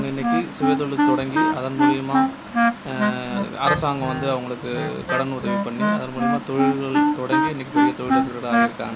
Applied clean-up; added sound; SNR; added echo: none; Wind instrument, woodwind instrument; -4 dB; none.